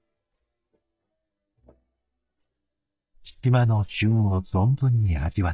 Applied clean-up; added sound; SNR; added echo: neural mask model DeepFilterNet 3.